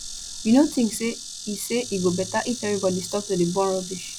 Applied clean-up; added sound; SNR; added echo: none; Insect; 12 dB; none.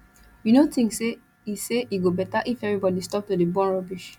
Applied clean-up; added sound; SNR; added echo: none; none; none; none.